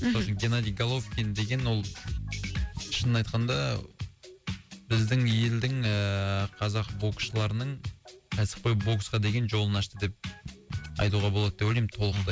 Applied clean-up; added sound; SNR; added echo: none; none; none; none.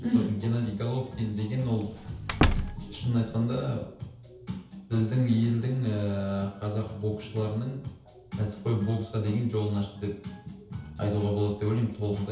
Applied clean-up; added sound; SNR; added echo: none; Slam; 1 dB; reverberation time 0.8 s.